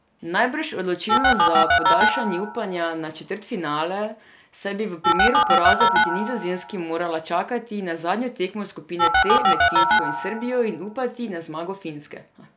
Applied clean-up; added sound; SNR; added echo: none; Telephone; -3 dB; none.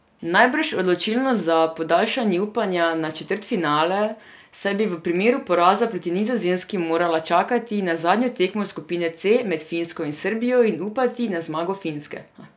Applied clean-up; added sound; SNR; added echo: none; none; none; none.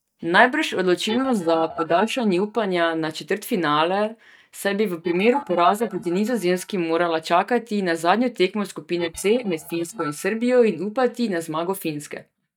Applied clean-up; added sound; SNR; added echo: neural mask model DeepFilterNet 3.